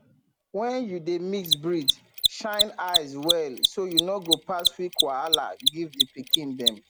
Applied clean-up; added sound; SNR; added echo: none; Mechanisms; -3 dB; none.